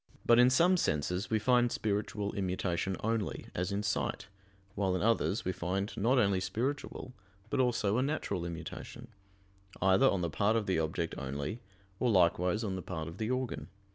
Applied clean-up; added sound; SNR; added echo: none; none; none; none.